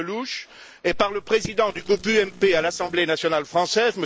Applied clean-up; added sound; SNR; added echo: neural separator model SepFormer DNS4.